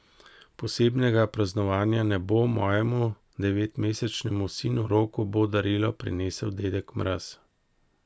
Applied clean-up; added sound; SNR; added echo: none; none; none; none.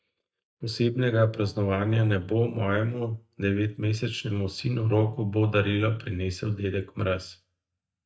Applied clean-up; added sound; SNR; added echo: neural mask model DeepFilterNet 3.